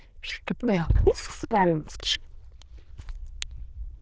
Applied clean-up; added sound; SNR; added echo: neural diffusion model UNIVERSE++.